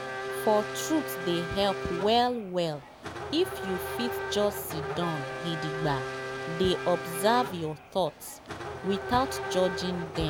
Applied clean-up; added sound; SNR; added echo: none; Race car, auto racing / Accelerating, revving, vroom; 6 dB; none.